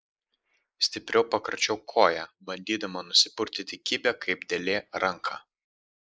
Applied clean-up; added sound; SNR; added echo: neural mask model Resemble Enhance denoiser.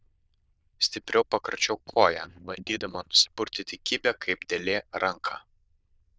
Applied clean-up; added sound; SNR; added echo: neural diffusion model UNIVERSE++.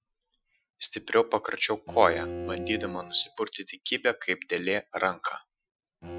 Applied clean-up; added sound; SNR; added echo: classical method Wiener filter.